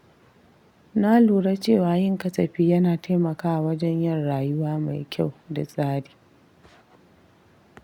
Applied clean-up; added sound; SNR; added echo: none; none; none; none.